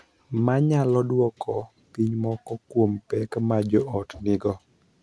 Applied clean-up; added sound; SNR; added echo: none; none; none; none.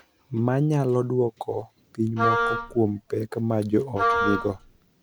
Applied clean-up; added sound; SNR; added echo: none; Wind instrument, woodwind instrument; 0 dB; none.